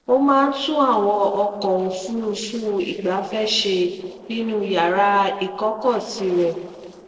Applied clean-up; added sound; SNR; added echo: neural separator model SepFormer DNS4.